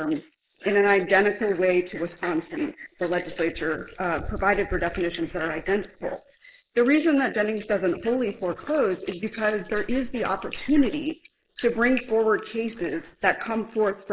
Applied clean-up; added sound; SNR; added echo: neural mask model Resemble Enhance denoiser.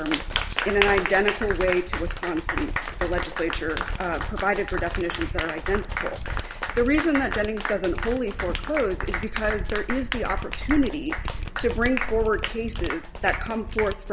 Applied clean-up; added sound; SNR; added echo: none; Mechanisms + Applause; 4 dB; none.